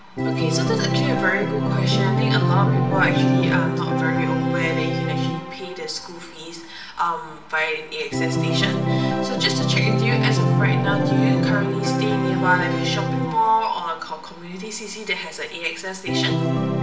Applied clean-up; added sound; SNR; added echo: none; Organ; -5 dB; reverberation time 0.9 s.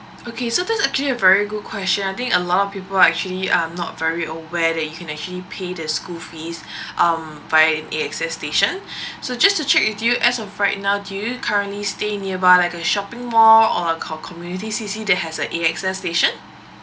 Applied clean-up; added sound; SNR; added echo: none; none; none; none.